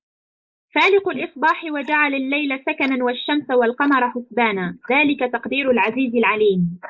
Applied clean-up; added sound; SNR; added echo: neural mask model Resemble Enhance denoiser.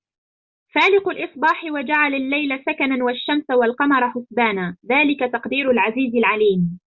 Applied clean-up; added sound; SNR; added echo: none; none; none; none.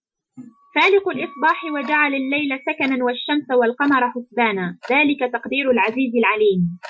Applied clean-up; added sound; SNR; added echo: classical method Wiener filter.